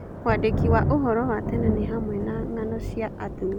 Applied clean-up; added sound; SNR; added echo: none; Thunder; 0 dB; none.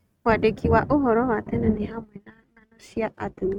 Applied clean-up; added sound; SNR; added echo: neural mask model RNNoise.